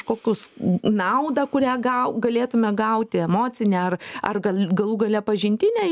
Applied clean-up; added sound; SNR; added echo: none; none; none; none.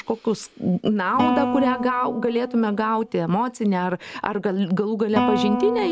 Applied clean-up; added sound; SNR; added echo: none; Guitar; 6 dB; none.